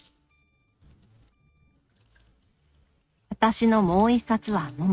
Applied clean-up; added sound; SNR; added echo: neural mask model RNNoise.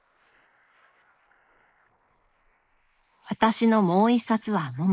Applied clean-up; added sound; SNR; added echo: neural mask model Resemble Enhance denoiser.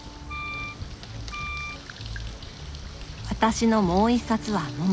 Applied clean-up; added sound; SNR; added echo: none; Wind instrument, woodwind instrument + Bird; 11 dB; none.